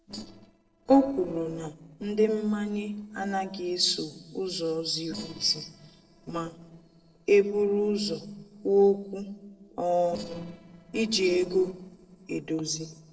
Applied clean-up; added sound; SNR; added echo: neural separator model SepFormer DNS4.